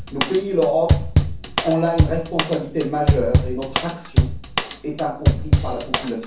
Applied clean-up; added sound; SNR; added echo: none; Drum kit; -3 dB; reverberation time 0.6 s.